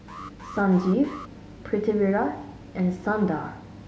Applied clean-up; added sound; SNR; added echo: none; Alarm; 17 dB; none.